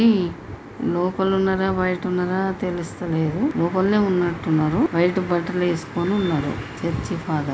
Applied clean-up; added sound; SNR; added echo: none; none; none; none.